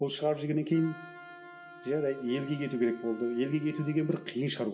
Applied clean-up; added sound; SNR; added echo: none; Wind instrument, woodwind instrument; 18 dB; reverberation time 2.3 s.